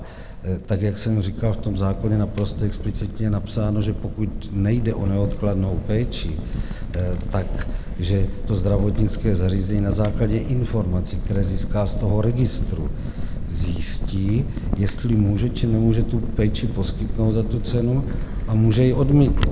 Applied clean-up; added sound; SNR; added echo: none; Crackle; 3 dB; none.